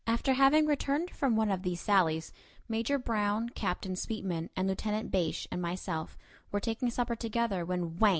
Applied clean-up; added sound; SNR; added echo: none; none; none; none.